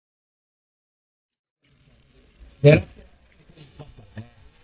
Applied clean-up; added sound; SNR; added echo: neural mask model DeepFilterNet 3.